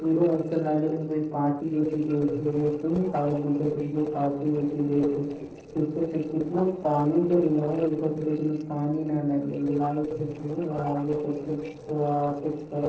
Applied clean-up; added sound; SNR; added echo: neural separator model SepFormer DNS4.